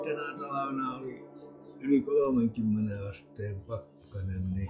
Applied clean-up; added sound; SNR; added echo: classical method log-MMSE.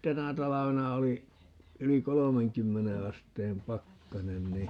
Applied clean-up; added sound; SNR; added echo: none; none; none; none.